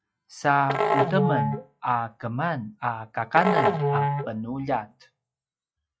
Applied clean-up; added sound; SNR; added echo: classical method log-MMSE.